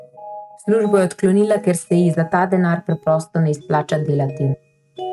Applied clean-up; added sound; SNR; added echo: neural mask model RNNoise.